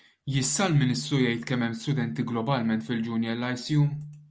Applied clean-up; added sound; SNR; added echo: none; none; none; none.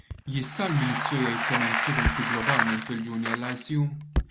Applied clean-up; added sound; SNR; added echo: none; Bicycle + Thump, thud; 0 dB; none.